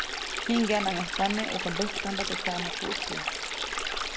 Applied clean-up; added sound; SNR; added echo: none; Stream; 1 dB; none.